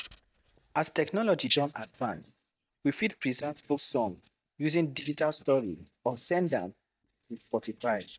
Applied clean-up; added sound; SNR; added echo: neural mask model DeepFilterNet 3.